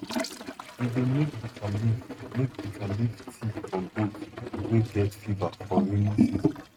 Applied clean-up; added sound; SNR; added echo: neural mask model RNNoise.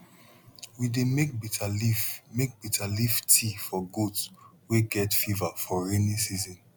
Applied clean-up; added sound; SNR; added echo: none; none; none; none.